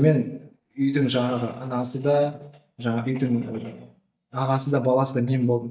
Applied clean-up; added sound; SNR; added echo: neural mask model DeepFilterNet 3.